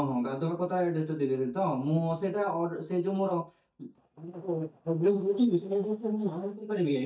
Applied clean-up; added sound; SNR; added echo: neural mask model DeepFilterNet 3.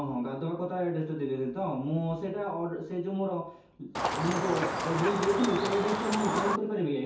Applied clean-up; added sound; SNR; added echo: none; Chicken, rooster; 0 dB; reverberation time 0.6 s.